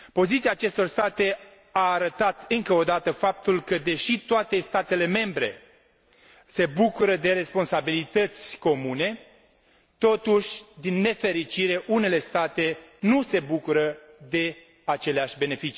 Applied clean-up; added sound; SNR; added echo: none; none; none; none.